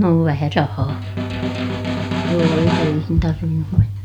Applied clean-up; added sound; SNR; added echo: none; Snare drum; 5 dB; none.